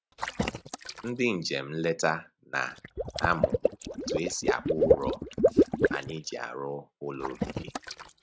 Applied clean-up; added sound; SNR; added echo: neural mask model RNNoise.